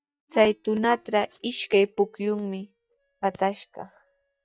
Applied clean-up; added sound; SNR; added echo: neural mask model DeepFilterNet 3.